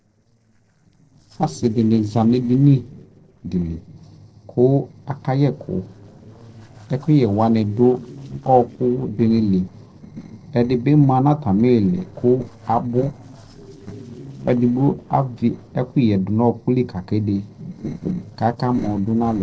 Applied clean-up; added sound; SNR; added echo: neural separator model SepFormer DNS4.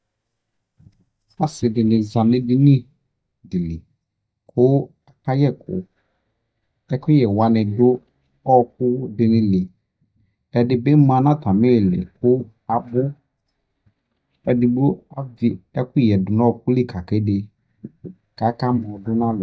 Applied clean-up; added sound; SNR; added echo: neural mask model DeepFilterNet 3.